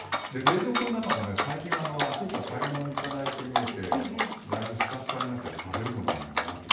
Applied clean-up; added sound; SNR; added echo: none; Dog; -2 dB; reverberation time 0.9 s.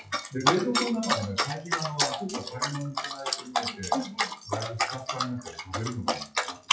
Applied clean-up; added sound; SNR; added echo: classical method WPE with log-MMSE.